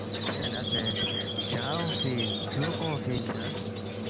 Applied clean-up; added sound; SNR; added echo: none; Squeak; -3 dB; none.